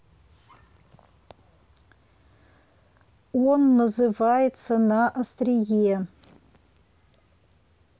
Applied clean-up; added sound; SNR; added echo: none; none; none; none.